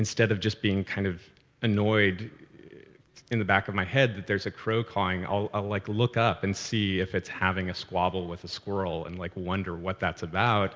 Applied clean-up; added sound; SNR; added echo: none; none; none; none.